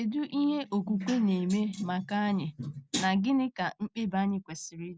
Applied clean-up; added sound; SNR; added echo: none; none; none; none.